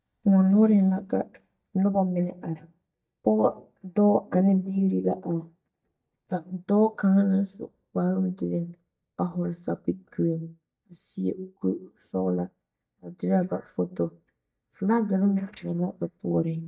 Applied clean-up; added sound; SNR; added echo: neural mask model DeepFilterNet 3.